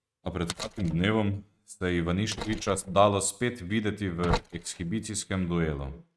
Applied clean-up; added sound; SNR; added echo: neural mask model RNNoise.